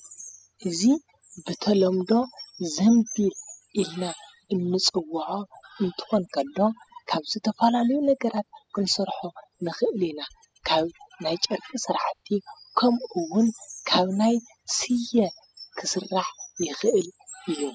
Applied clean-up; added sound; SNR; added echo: classical method spectral subtraction.